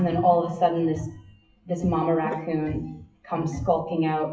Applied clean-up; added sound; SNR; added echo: classical method WPE with log-MMSE.